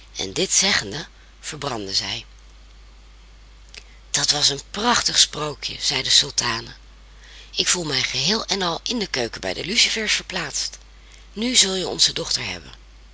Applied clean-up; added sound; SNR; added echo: none; none; none; none.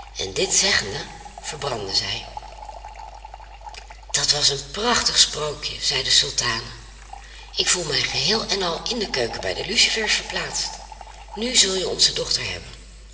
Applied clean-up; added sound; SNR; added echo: none; Fill (with liquid) / Trickle, dribble; 18 dB; reverberation time 2.7 s.